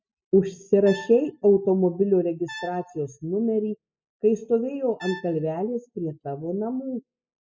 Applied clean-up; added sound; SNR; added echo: classical method spectral subtraction.